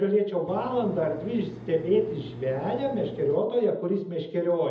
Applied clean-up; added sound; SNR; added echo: none; Engine; 15 dB; reverberation time 0.7 s.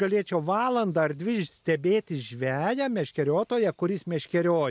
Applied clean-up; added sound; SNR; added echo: none; none; none; none.